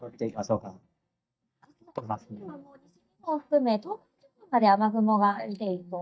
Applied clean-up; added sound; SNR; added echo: neural mask model DeepFilterNet 3.